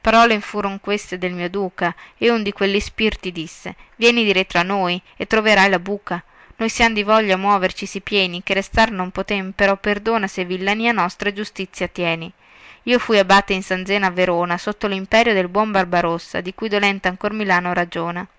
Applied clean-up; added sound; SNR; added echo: none; none; none; none.